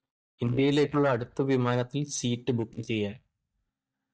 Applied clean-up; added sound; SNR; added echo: neural mask model DeepFilterNet 3.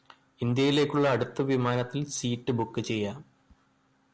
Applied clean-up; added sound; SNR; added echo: none; none; none; none.